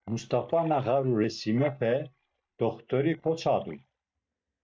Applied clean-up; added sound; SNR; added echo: neural mask model DeepFilterNet 3.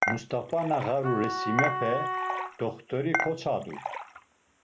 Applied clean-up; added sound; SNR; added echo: none; Wind instrument, woodwind instrument + Dishes, pots, and pans / Chink, clink; 2 dB; none.